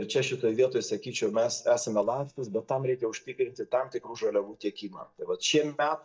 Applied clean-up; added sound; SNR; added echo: neural mask model DeepFilterNet 3.